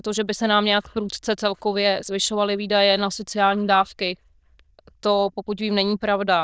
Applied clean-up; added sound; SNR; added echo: neural diffusion model UNIVERSE++.